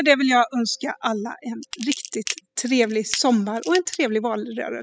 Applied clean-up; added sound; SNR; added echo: classical method spectral subtraction.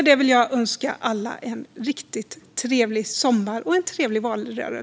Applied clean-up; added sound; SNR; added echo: none; none; none; none.